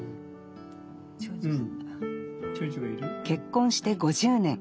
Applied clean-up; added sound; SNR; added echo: none; none; none; none.